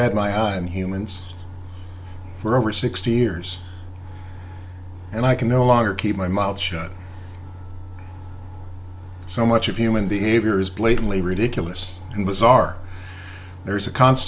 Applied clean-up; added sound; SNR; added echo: none; none; none; none.